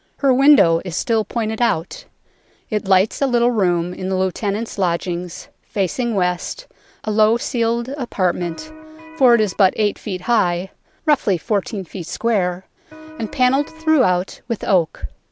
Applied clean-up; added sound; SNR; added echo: none; Electric guitar; 17 dB; none.